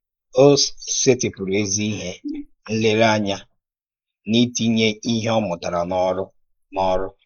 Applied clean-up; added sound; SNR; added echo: neural mask model Resemble Enhance denoiser.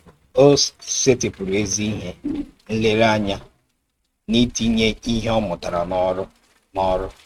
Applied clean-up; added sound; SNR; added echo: neural mask model RNNoise.